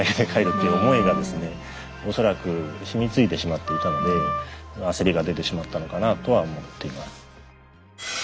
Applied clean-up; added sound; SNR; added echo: none; Wind instrument, woodwind instrument; 4 dB; none.